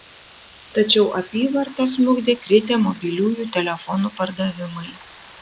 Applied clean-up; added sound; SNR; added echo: neural mask model Resemble Enhance denoiser.